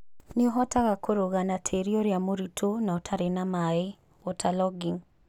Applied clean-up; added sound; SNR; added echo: none; none; none; none.